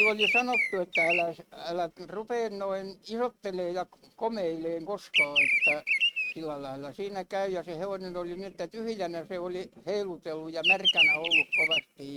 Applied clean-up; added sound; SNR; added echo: neural mask model RNNoise.